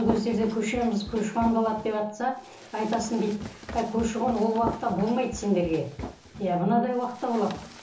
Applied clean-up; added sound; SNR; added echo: none; Run; 13 dB; reverberation time 0.8 s.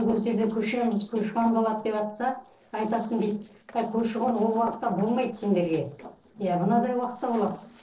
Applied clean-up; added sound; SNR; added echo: neural separator model SepFormer DNS4.